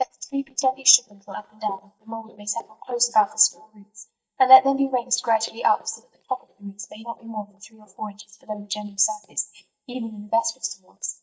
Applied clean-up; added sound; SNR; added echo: neural mask model DeepFilterNet 3.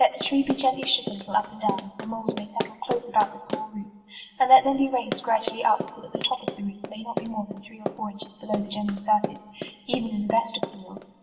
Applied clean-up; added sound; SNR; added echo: none; Run; 10 dB; reverberation time 1.6 s.